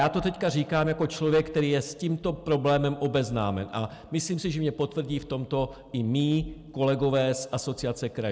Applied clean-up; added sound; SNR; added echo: none; none; none; none.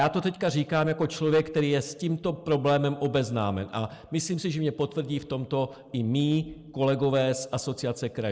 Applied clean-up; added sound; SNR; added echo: neural mask model Resemble Enhance denoiser.